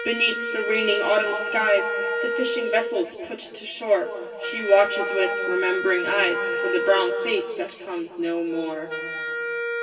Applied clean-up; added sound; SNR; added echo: none; Wind instrument, woodwind instrument; 4 dB; reverberation time 2.4 s.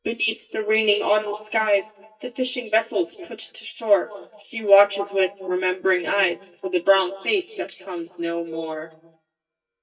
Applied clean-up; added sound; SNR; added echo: neural mask model DeepFilterNet 3.